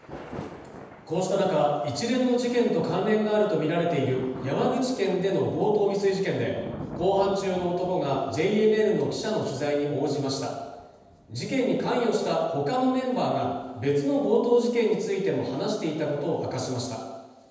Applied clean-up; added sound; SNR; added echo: none; Thunder; 19 dB; reverberation time 1.1 s.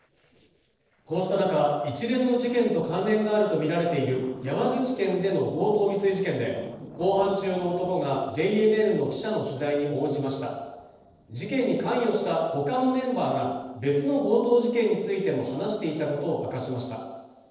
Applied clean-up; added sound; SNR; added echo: neural separator model SepFormer DNS4.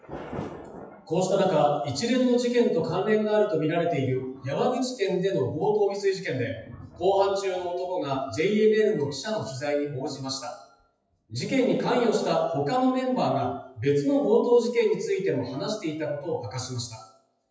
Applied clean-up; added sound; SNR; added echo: classical method WPE with log-MMSE.